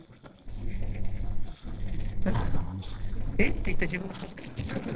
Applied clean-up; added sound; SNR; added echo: neural separator model SepFormer DNS4.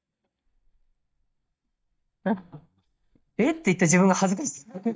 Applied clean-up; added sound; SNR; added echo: neural mask model DeepFilterNet 3.